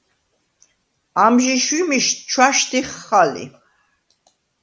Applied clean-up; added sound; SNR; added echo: none; none; none; none.